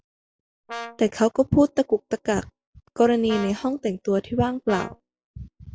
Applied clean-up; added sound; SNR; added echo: classical method log-MMSE.